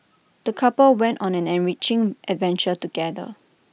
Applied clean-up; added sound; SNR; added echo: none; none; none; none.